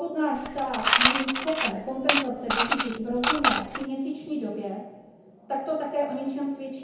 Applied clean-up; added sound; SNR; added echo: none; Coin (dropping) / Mechanisms; -3 dB; reverberation time 1.0 s.